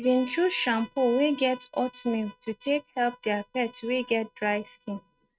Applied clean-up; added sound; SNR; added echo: neural mask model RNNoise.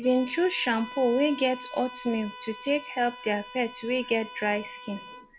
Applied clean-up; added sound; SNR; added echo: none; Bowed string instrument; 15 dB; none.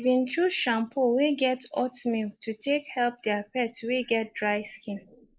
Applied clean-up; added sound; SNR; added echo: neural mask model Resemble Enhance denoiser.